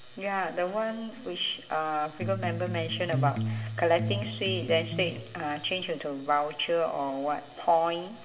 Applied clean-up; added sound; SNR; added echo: none; Electric guitar; 3 dB; reverberation time 1.0 s.